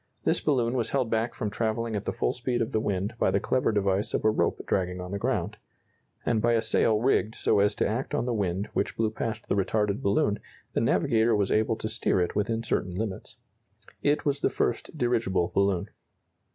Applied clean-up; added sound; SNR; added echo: none; none; none; none.